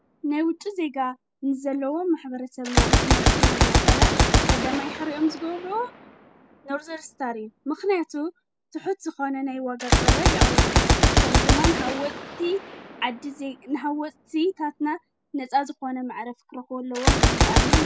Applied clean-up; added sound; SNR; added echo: none; Gunshot, gunfire; -5 dB; none.